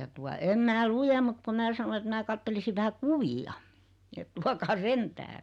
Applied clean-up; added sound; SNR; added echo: none; none; none; none.